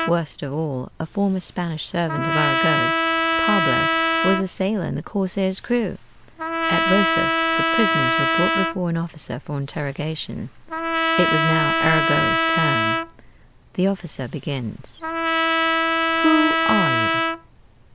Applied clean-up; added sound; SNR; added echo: none; Trumpet; -2 dB; none.